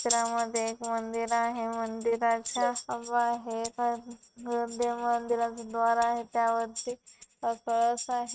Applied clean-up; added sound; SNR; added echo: neural mask model RNNoise.